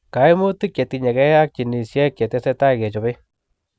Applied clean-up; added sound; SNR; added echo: none; none; none; none.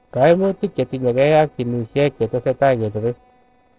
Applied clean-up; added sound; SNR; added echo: neural separator model SepFormer DNS4.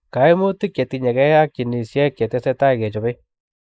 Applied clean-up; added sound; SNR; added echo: neural mask model Resemble Enhance denoiser.